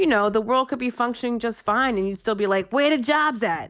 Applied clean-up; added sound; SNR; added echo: neural mask model DeepFilterNet 3.